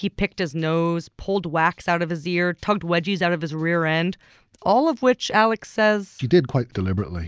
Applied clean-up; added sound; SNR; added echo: none; none; none; none.